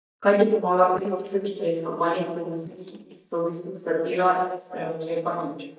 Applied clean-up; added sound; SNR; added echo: neural mask model DeepFilterNet 3.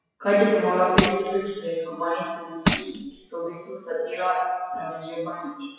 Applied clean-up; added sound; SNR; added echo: classical method WPE with log-MMSE.